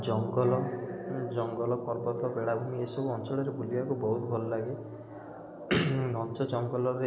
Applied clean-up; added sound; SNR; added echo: none; none; none; none.